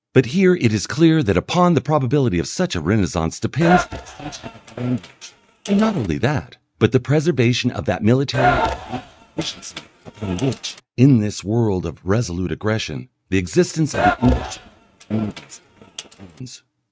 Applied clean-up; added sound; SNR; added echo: neural mask model RNNoise.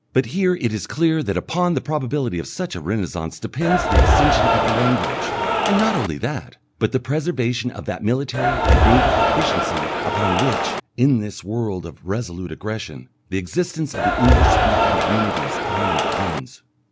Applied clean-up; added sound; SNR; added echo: none; Cheering; -5 dB; none.